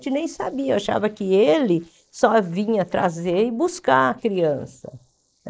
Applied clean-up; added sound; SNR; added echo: neural mask model Resemble Enhance denoiser.